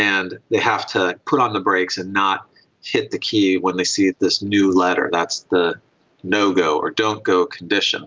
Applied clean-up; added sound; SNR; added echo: none; none; none; none.